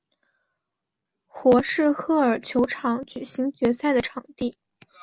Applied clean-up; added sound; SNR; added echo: none; none; none; none.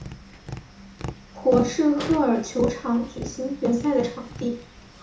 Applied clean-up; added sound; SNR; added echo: none; Tap; 13 dB; reverberation time 0.8 s.